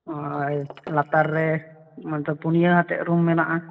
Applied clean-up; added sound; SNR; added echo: neural separator model SepFormer DNS4.